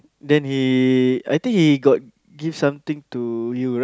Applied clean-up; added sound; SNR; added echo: none; none; none; none.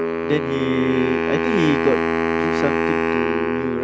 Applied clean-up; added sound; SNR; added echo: none; Wind instrument, woodwind instrument; -3 dB; none.